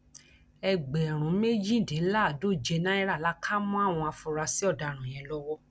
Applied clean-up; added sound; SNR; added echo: none; none; none; none.